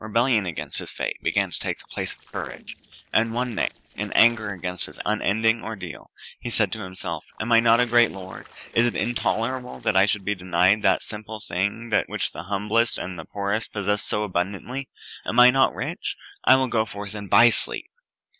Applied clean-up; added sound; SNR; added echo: neural separator model SepFormer DNS4.